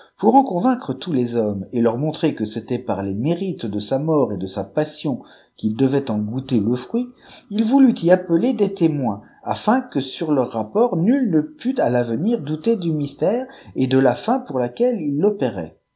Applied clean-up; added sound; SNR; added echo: none; none; none; none.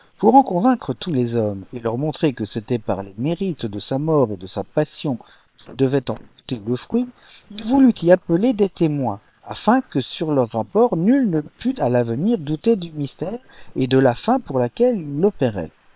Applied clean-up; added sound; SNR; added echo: neural separator model SepFormer WHAM!.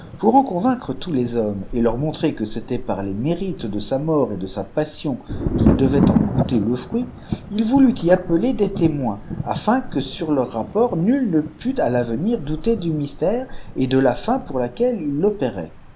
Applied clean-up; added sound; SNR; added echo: none; Thunder; 7 dB; none.